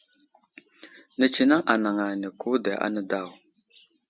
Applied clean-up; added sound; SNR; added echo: none; none; none; none.